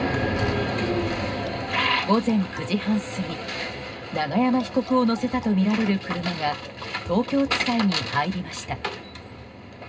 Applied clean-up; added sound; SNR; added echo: none; Marimba, xylophone; 20 dB; reverberation time 0.2 s.